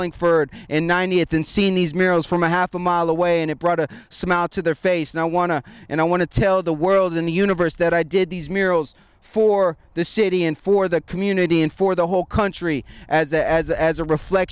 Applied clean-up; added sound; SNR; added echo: none; none; none; none.